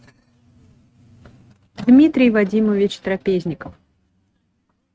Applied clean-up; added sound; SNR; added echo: neural mask model RNNoise.